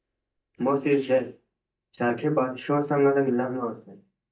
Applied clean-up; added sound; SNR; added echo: neural mask model DeepFilterNet 3.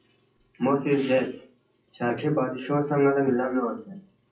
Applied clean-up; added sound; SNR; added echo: classical method WPE with log-MMSE.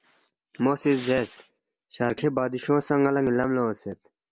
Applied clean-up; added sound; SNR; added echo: none; none; none; none.